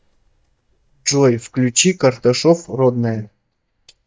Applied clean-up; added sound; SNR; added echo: neural mask model DeepFilterNet 3.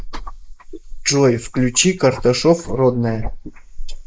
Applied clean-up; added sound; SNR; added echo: neural mask model Resemble Enhance denoiser.